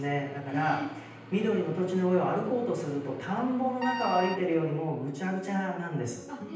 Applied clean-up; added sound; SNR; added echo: none; Wind instrument, woodwind instrument; 7 dB; reverberation time 0.9 s.